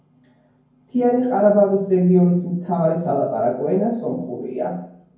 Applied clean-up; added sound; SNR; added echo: none; none; none; reverberation time 0.9 s.